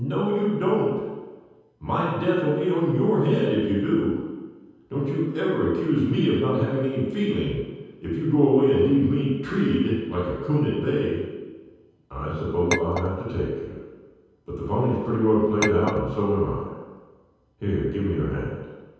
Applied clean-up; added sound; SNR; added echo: none; Chink, clink; 8 dB; reverberation time 1.2 s.